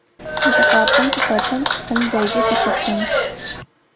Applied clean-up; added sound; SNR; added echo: none; Applause / Clapping; -5 dB; none.